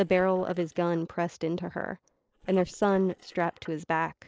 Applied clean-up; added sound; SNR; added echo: neural separator model SepFormer DNS4.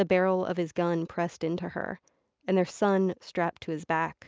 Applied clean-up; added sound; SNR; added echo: none; none; none; none.